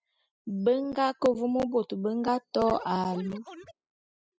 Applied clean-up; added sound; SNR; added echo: classical method spectral subtraction.